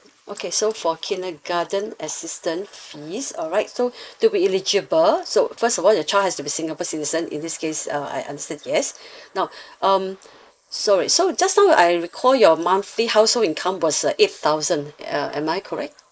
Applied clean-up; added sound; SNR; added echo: neural mask model Resemble Enhance denoiser.